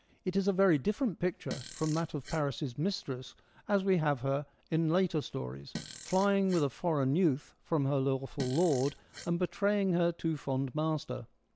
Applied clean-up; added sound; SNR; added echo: none; Fart; 15 dB; none.